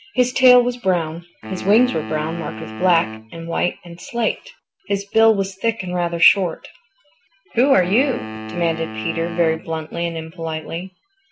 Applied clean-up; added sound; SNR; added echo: none; Wind instrument, woodwind instrument; 12 dB; none.